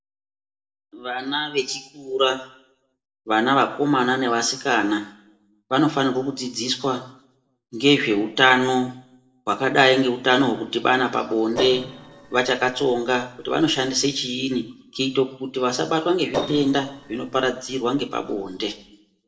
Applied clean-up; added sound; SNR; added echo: neural separator model SepFormer DNS4.